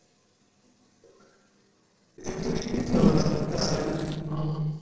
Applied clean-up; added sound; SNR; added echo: neural separator model SepFormer DNS4.